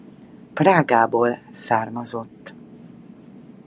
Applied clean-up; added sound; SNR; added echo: none; none; none; none.